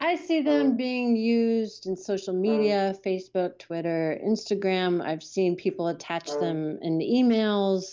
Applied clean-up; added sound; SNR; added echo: none; Brass instrument; 12 dB; none.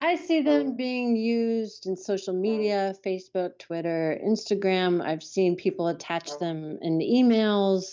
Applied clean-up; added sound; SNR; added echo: neural mask model DeepFilterNet 3.